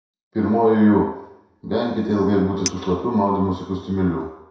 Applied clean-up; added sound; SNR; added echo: none; Chink, clink; 17 dB; reverberation time 0.7 s.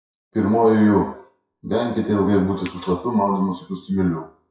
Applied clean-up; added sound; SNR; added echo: classical method WPE with log-MMSE.